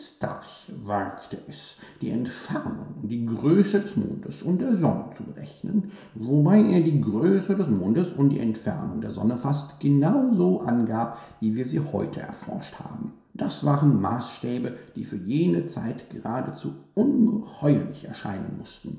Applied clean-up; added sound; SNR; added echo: none; none; none; reverberation time 0.7 s.